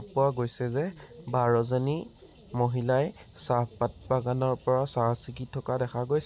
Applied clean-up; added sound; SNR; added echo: none; none; none; none.